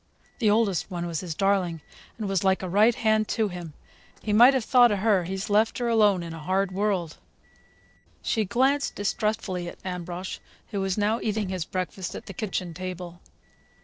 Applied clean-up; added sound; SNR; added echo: neural separator model SepFormer DNS4.